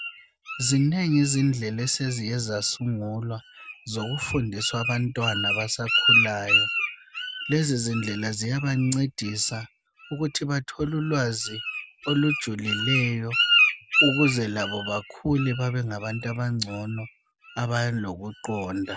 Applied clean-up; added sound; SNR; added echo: none; Bird; 2 dB; none.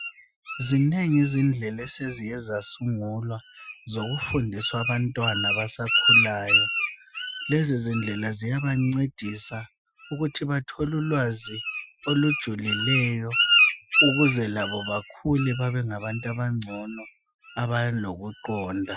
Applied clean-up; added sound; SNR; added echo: classical method Wiener filter.